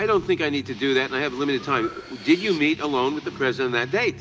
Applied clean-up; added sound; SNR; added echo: none; Breathing + Guitar; 15 dB; none.